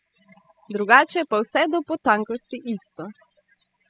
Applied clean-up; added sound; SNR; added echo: classical method spectral subtraction.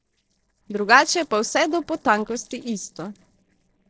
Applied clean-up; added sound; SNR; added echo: neural separator model SepFormer DNS4.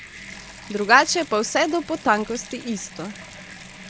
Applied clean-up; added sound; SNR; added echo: none; Bathtub (filling or washing) / Water tap, faucet; 17 dB; none.